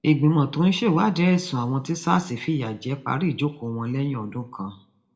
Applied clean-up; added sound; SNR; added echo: none; none; none; reverberation time 0.4 s.